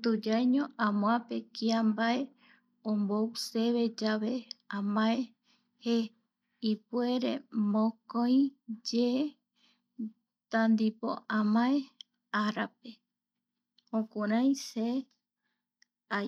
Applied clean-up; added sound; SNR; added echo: none; none; none; none.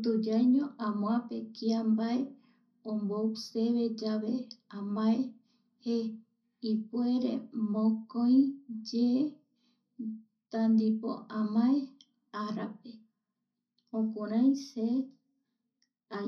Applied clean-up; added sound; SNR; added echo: none; none; none; reverberation time 0.4 s.